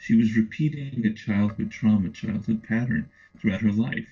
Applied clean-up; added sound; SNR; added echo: neural separator model SepFormer DNS4.